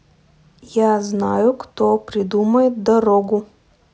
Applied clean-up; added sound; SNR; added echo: none; none; none; none.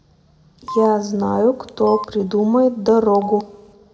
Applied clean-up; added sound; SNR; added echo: none; Telephone; 15 dB; reverberation time 1.4 s.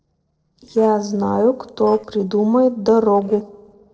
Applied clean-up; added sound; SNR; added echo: neural separator model SepFormer DNS4.